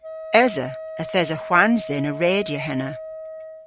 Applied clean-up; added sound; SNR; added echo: none; Wind instrument, woodwind instrument; 11 dB; none.